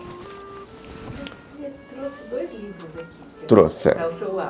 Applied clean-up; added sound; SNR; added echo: none; Wind instrument, woodwind instrument + Scissors; 19 dB; none.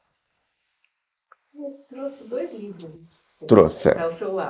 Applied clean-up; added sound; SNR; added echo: neural mask model Resemble Enhance denoiser.